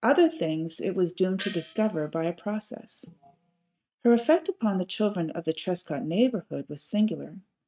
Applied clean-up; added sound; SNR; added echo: neural mask model RNNoise.